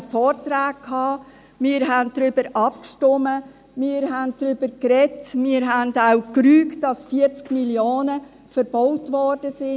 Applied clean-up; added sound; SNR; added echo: none; none; none; none.